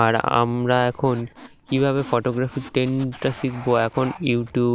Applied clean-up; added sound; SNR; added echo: none; Squeak; 19 dB; none.